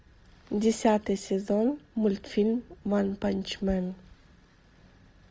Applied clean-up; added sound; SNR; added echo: none; none; none; none.